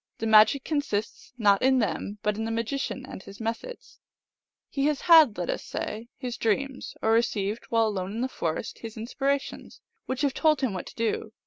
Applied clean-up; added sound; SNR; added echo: none; none; none; none.